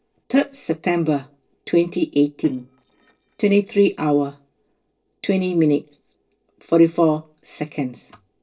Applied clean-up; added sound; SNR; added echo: neural separator model SepFormer DNS4.